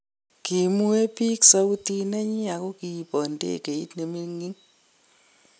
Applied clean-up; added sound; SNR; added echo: none; none; none; none.